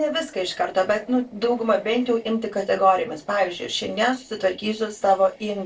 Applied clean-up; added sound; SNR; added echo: neural separator model SepFormer DNS4.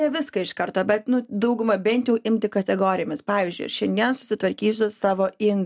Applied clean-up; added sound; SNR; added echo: none; none; none; none.